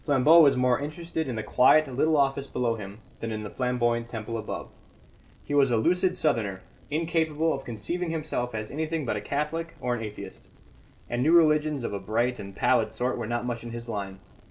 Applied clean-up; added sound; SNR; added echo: none; none; none; none.